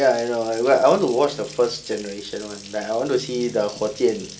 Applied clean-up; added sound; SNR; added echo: none; Water tap, faucet; 20 dB; reverberation time 0.2 s.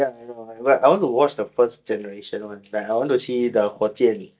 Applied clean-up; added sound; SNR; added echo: neural mask model DeepFilterNet 3.